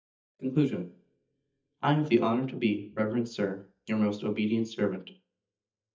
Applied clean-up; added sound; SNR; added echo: neural mask model DeepFilterNet 3.